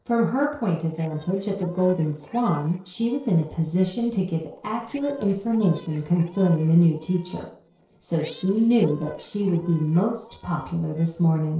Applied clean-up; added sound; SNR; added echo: neural separator model SepFormer DNS4.